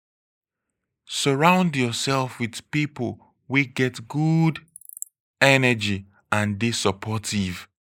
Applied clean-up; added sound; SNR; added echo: neural mask model Resemble Enhance denoiser.